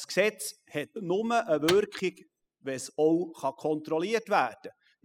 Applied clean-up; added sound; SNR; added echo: classical method spectral subtraction.